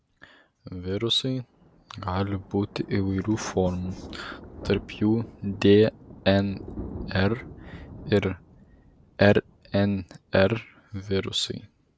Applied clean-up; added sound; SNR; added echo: none; Thunder; 18 dB; none.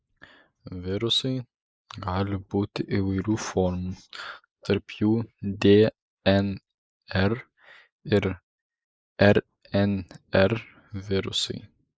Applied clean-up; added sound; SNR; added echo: neural mask model Resemble Enhance denoiser.